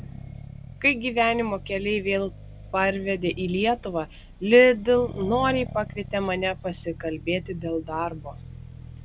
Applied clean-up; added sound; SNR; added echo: none; Accelerating, revving, vroom; 14 dB; none.